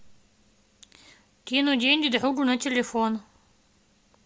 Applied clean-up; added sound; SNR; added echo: none; none; none; none.